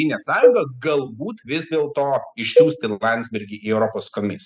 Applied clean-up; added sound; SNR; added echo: classical method spectral subtraction.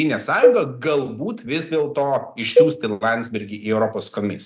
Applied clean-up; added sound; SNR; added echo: none; Cowbell; 0 dB; none.